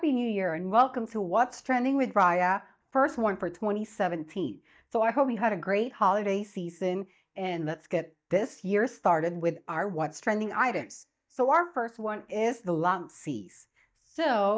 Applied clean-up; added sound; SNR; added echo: neural mask model DeepFilterNet 3.